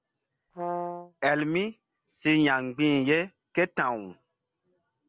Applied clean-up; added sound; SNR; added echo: none; Brass instrument; 8 dB; none.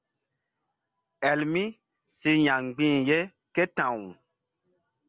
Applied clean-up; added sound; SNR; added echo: none; none; none; none.